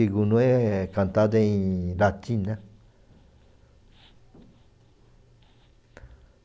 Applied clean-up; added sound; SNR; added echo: none; none; none; none.